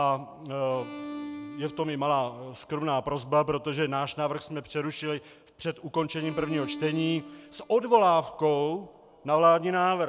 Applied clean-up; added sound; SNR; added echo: none; Bowed string instrument; 16 dB; none.